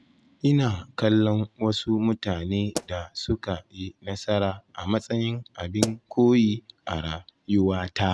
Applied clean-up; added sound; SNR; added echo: neural mask model RNNoise.